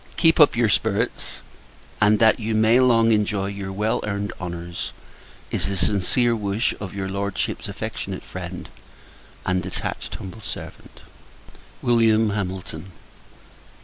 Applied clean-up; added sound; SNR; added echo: none; none; none; none.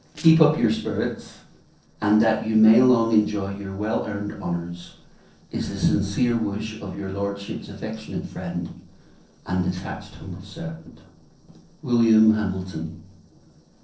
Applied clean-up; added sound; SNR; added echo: neural separator model SepFormer DNS4.